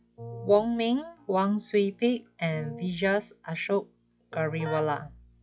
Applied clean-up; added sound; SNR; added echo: classical method log-MMSE.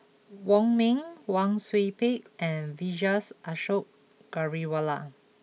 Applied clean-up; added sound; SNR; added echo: none; none; none; none.